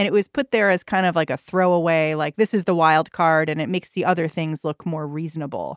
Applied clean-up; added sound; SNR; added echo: none; none; none; none.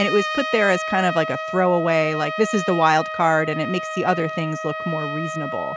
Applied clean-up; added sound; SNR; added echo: none; Trumpet; 6 dB; none.